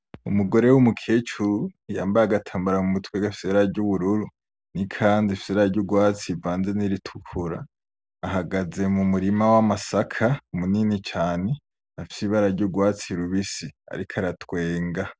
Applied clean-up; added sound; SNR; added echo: none; none; none; none.